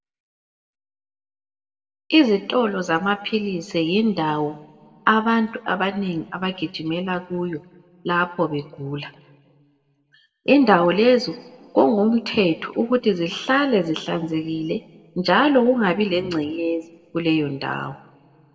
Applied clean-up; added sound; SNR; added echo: none; none; none; reverberation time 1.1 s.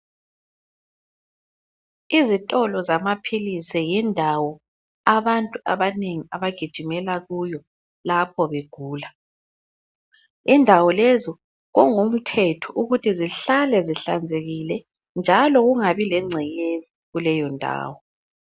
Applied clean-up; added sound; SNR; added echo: none; none; none; none.